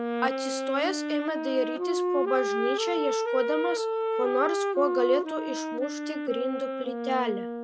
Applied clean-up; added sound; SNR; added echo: none; Wind instrument, woodwind instrument; 0 dB; none.